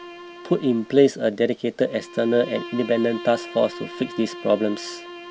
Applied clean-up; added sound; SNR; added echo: none; Bowed string instrument; 15 dB; none.